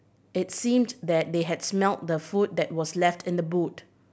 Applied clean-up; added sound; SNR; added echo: none; none; none; none.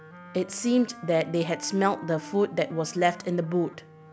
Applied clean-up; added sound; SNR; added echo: none; Wind instrument, woodwind instrument; 17 dB; none.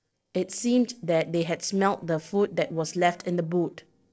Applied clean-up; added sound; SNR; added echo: neural separator model SepFormer DNS4.